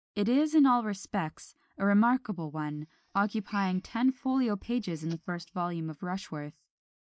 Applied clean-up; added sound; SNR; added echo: neural mask model DeepFilterNet 3.